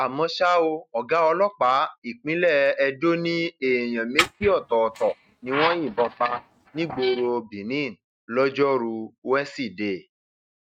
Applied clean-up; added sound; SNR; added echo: neural mask model RNNoise.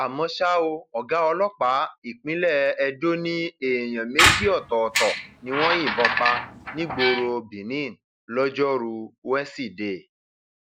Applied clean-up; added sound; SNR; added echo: none; Squeak; -1 dB; none.